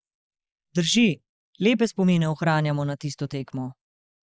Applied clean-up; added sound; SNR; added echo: neural mask model Resemble Enhance denoiser.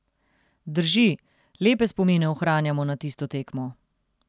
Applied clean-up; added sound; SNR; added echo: none; none; none; none.